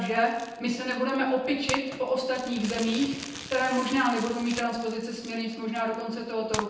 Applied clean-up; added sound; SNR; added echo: none; Crumpling, crinkling; 13 dB; reverberation time 0.9 s.